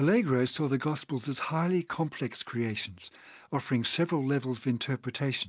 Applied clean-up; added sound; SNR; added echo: none; none; none; none.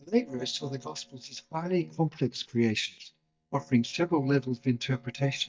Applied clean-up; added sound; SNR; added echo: neural mask model DeepFilterNet 3.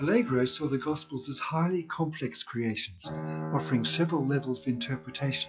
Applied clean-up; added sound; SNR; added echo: classical method WPE with log-MMSE.